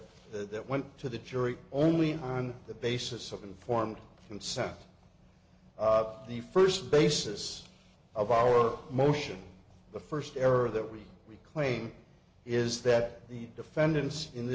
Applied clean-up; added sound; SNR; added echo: none; none; none; none.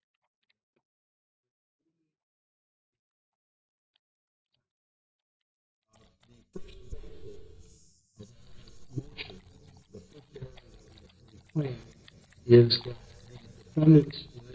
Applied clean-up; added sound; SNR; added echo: neural mask model DeepFilterNet 3.